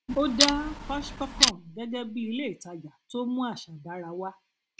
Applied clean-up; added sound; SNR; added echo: none; Clock; -3 dB; none.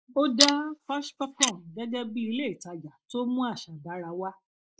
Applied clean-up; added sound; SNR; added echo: neural mask model Resemble Enhance denoiser.